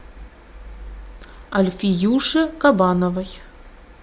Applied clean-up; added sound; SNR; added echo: none; none; none; none.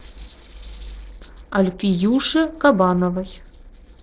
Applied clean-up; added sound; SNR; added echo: neural separator model SepFormer DNS4.